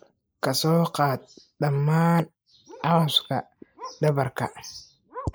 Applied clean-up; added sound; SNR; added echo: neural mask model Resemble Enhance denoiser.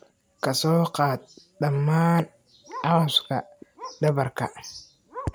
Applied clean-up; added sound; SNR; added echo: none; Bark; 19 dB; none.